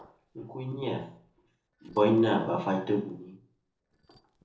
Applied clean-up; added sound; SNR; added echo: neural separator model SepFormer DNS4.